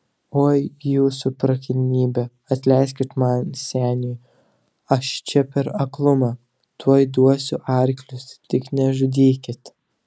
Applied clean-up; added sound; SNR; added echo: none; none; none; none.